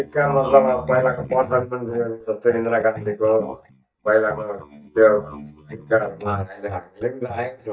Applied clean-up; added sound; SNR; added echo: neural mask model DeepFilterNet 3.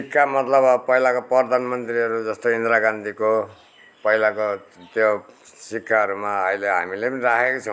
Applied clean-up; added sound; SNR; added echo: none; none; none; none.